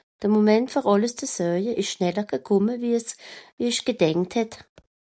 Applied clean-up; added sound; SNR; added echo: none; none; none; none.